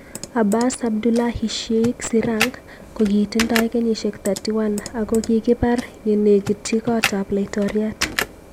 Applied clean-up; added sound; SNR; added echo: none; Computer keyboard; 10 dB; none.